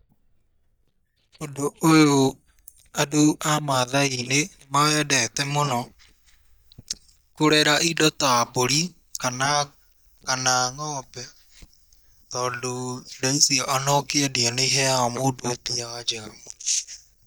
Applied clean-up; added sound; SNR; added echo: neural mask model DeepFilterNet 3.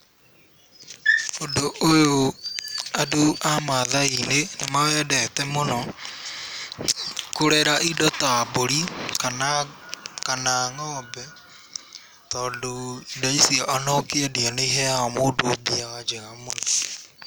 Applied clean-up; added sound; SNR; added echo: none; none; none; none.